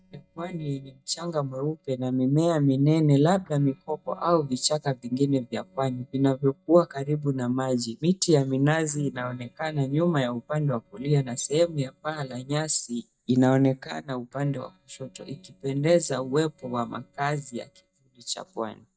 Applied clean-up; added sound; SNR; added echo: neural mask model DeepFilterNet 3.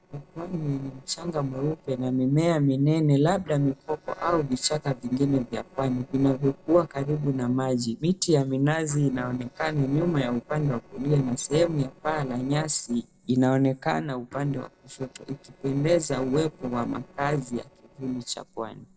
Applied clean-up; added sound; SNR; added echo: neural separator model SepFormer DNS4.